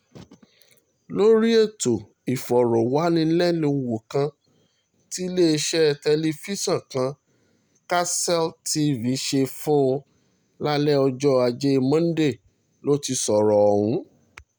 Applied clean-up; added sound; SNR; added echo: none; none; none; none.